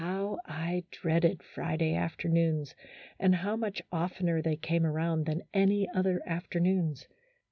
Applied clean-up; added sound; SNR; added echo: none; none; none; none.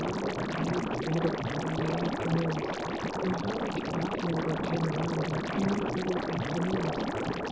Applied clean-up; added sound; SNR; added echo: none; Liquid; -2 dB; reverberation time 0.2 s.